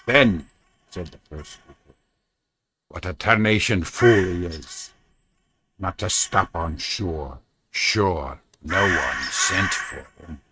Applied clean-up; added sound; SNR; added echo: neural mask model RNNoise.